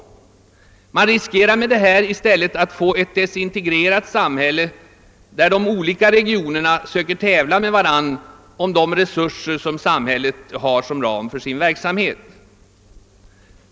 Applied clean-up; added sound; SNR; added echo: none; none; none; none.